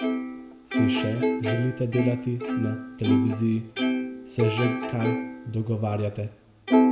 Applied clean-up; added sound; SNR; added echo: none; Plucked string instrument; -2 dB; reverberation time 1.5 s.